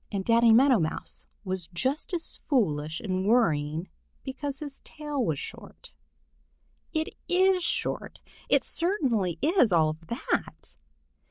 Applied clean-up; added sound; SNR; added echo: none; none; none; none.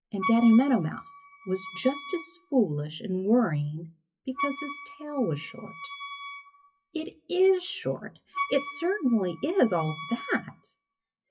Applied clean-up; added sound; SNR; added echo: classical method WPE with log-MMSE.